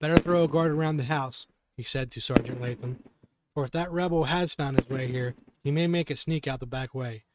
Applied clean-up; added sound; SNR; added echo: neural mask model RNNoise.